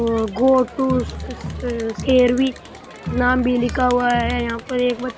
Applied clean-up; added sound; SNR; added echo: none; Crowd; 11 dB; none.